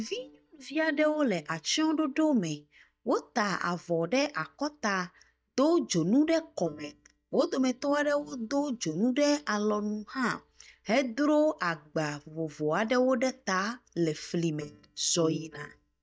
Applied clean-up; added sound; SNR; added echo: neural mask model DeepFilterNet 3.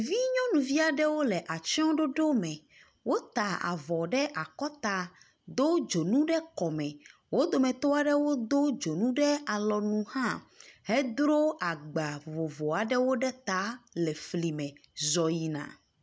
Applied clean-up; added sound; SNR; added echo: none; none; none; none.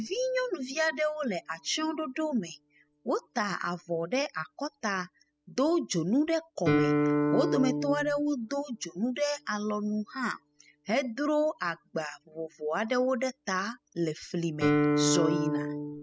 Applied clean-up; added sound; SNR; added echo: classical method spectral subtraction.